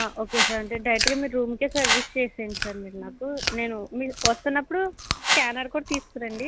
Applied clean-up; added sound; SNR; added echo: none; Chewing, mastication + Whoosh, swoosh, swish; 1 dB; none.